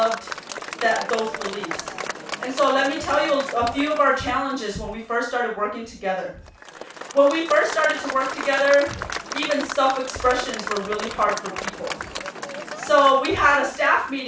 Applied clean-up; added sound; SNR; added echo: none; Applause / Crowd; 10 dB; reverberation time 0.3 s.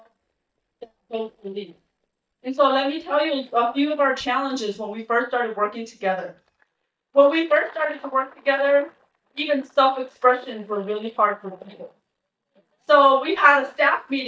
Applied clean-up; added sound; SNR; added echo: neural mask model DeepFilterNet 3.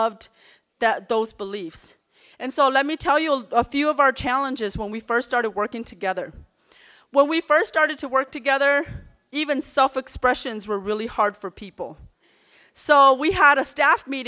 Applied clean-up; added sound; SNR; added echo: none; none; none; none.